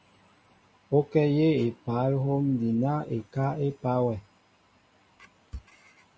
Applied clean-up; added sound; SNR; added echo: none; none; none; none.